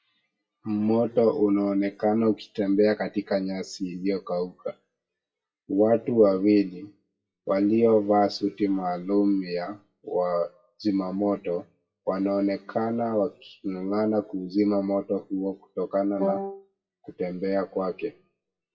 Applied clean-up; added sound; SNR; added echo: classical method WPE with log-MMSE.